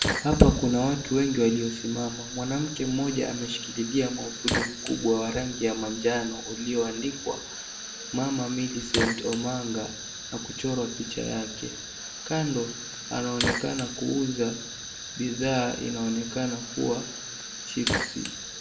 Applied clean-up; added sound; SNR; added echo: none; Fire; 7 dB; reverberation time 0.6 s.